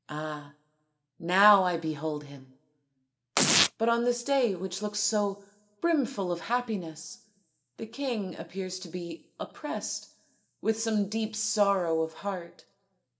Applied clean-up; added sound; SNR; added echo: none; Domestic sounds, home sounds; -2 dB; reverberation time 0.6 s.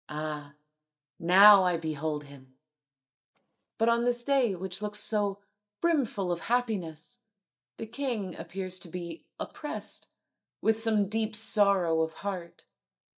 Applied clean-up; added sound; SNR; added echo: neural mask model DeepFilterNet 3.